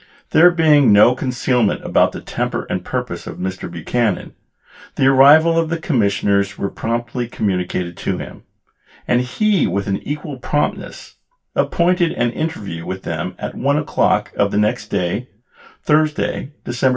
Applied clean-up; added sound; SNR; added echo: none; none; none; reverberation time 0.2 s.